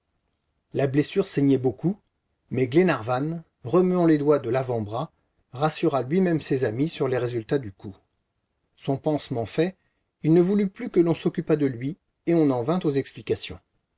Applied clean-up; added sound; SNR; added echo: none; none; none; none.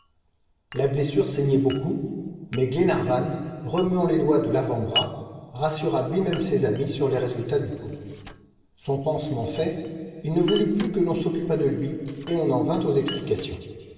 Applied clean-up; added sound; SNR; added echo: none; Glass; 16 dB; reverberation time 1.9 s.